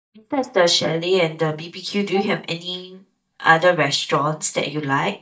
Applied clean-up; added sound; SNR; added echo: neural mask model DeepFilterNet 3.